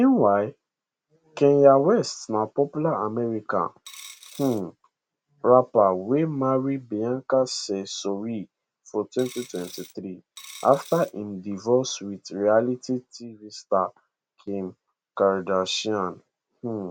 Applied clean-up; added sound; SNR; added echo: none; Coin (dropping); 20 dB; none.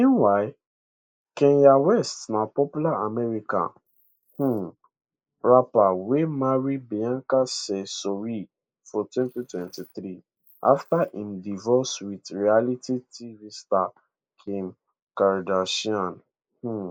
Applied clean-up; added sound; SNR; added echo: neural mask model Resemble Enhance denoiser.